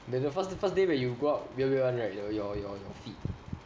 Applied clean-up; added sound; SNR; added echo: none; none; none; none.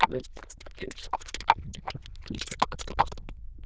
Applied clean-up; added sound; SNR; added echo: neural diffusion model UNIVERSE++.